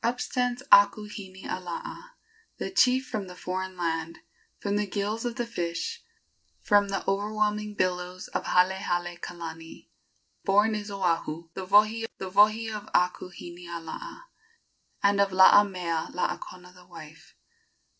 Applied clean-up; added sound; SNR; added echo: none; none; none; none.